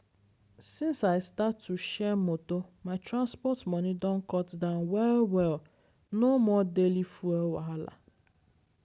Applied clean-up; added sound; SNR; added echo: none; none; none; none.